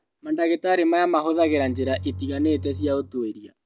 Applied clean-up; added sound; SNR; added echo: none; Bowed string instrument; 11 dB; none.